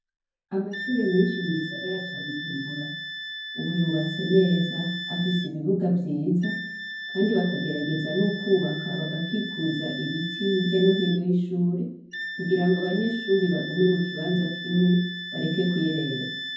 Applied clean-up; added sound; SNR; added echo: none; Wind instrument, woodwind instrument; 10 dB; reverberation time 0.9 s.